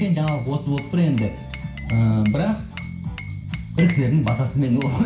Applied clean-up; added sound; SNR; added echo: none; Glass; 13 dB; reverberation time 0.5 s.